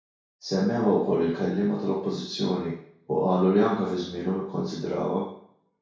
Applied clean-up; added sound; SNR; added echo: none; none; none; reverberation time 0.6 s.